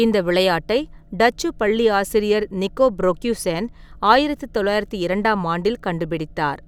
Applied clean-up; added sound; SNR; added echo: none; none; none; none.